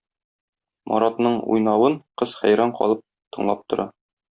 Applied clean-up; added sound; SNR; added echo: none; none; none; none.